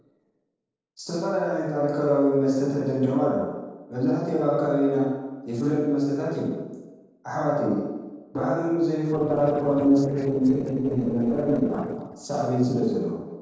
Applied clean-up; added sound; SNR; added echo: neural separator model SepFormer DNS4.